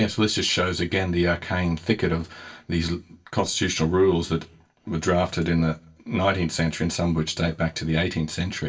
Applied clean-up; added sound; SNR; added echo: none; none; none; reverberation time 0.2 s.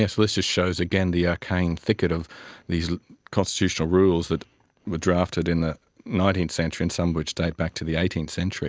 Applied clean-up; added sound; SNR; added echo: none; none; none; none.